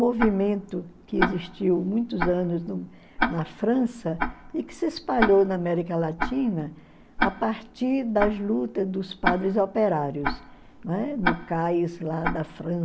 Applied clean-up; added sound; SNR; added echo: none; Tick-tock; 6 dB; none.